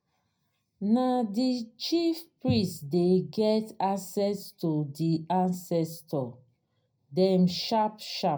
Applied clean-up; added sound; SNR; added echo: none; none; none; reverberation time 0.3 s.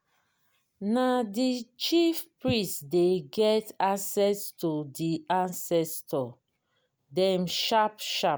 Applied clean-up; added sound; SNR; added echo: none; none; none; none.